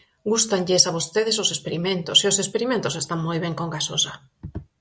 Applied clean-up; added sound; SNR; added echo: none; none; none; none.